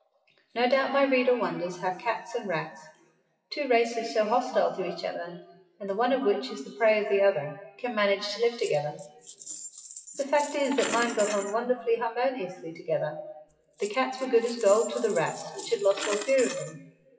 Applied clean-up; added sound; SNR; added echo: classical method WPE with log-MMSE.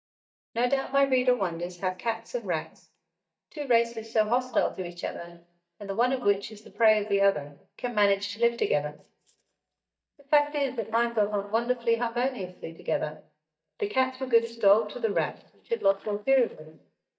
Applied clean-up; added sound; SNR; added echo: neural mask model DeepFilterNet 3.